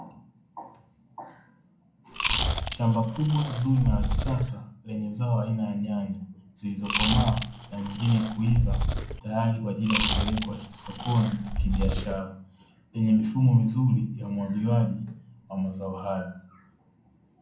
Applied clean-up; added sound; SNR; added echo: none; Chewing, mastication; 0 dB; reverberation time 0.6 s.